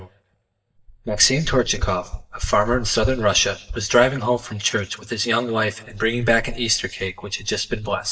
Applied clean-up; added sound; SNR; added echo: neural mask model DeepFilterNet 3.